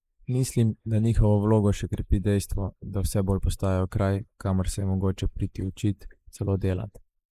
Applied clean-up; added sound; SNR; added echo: neural mask model Resemble Enhance denoiser.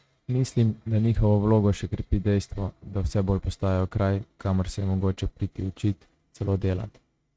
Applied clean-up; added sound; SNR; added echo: neural mask model RNNoise.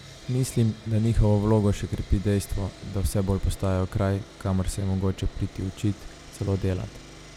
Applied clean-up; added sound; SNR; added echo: none; Sawing; 20 dB; none.